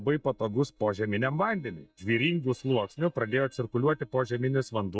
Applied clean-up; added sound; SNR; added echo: neural mask model DeepFilterNet 3.